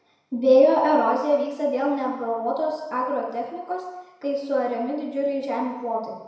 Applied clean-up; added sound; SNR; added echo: none; none; none; reverberation time 1.0 s.